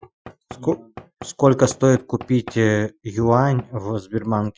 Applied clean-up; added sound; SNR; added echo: classical method Wiener filter.